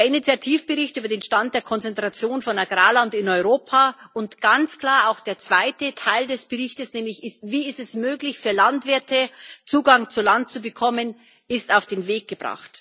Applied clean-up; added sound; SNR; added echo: none; none; none; none.